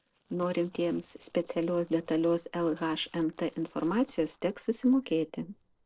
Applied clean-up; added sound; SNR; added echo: neural separator model SepFormer DNS4.